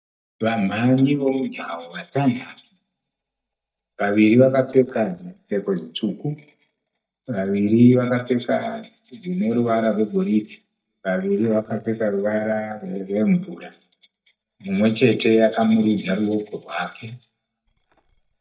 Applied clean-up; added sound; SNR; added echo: neural mask model DeepFilterNet 3.